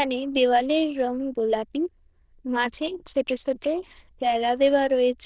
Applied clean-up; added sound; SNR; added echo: neural diffusion model UNIVERSE++.